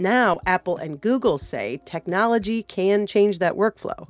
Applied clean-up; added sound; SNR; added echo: none; none; none; none.